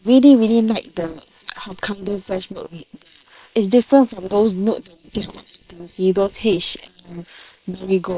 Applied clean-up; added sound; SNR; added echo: neural separator model SepFormer WHAM!.